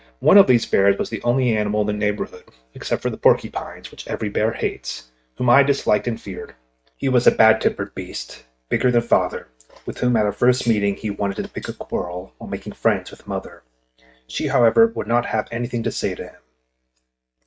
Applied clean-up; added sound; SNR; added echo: neural mask model RNNoise.